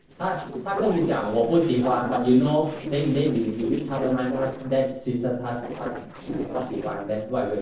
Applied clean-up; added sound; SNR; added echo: neural separator model SepFormer DNS4.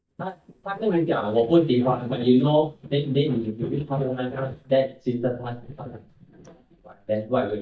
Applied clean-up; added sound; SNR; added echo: neural mask model DeepFilterNet 3.